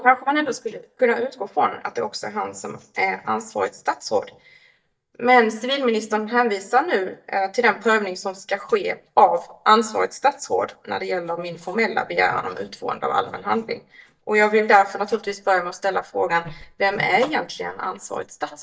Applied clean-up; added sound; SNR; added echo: neural mask model DeepFilterNet 3.